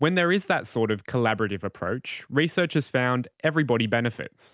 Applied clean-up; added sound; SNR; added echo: none; none; none; none.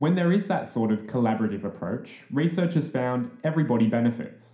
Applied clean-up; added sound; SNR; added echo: none; none; none; reverberation time 0.5 s.